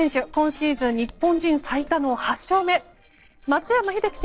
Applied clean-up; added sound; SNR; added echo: neural separator model SepFormer DNS4.